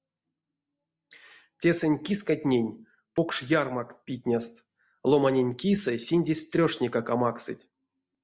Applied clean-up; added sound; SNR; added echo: none; none; none; none.